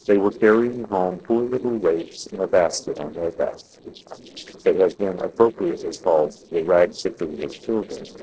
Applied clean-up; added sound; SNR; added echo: neural separator model SepFormer DNS4.